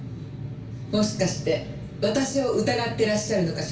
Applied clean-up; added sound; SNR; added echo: none; Cowbell; 19 dB; reverberation time 0.3 s.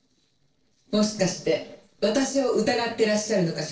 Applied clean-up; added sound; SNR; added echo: neural separator model SepFormer DNS4.